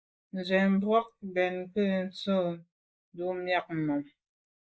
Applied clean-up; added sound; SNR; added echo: neural mask model Resemble Enhance denoiser.